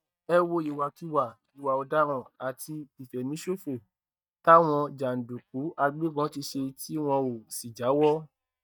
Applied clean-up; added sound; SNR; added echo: neural mask model DeepFilterNet 3.